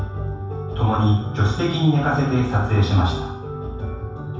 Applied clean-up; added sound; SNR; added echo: none; none; none; reverberation time 0.7 s.